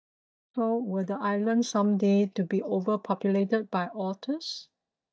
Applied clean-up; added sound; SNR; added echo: neural mask model DeepFilterNet 3.